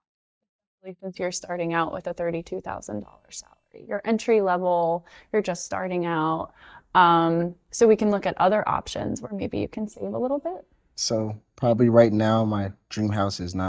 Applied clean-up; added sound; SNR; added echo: neural mask model DeepFilterNet 3.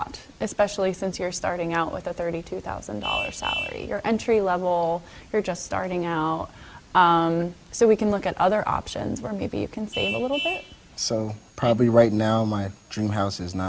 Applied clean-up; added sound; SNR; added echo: none; Vehicle horn, car horn, honking; 15 dB; none.